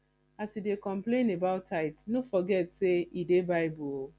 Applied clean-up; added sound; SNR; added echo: none; none; none; none.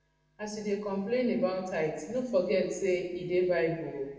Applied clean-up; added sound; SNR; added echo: none; none; none; reverberation time 1.0 s.